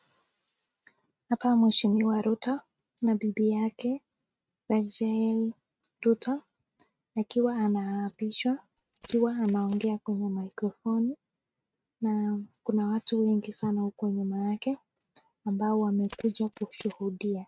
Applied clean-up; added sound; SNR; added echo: neural mask model RNNoise.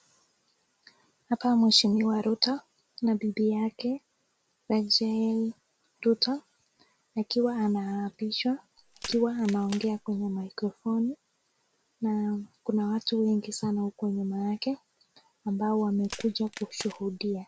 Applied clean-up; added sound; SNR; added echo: none; Crack; 16 dB; none.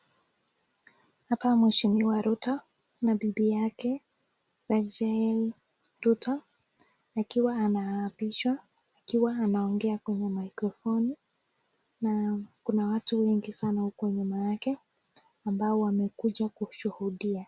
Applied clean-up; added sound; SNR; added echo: none; none; none; none.